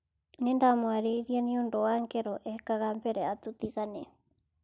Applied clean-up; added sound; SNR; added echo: none; none; none; none.